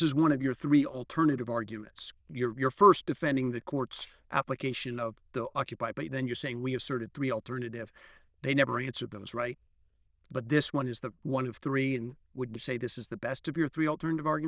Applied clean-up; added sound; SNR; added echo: neural diffusion model UNIVERSE++.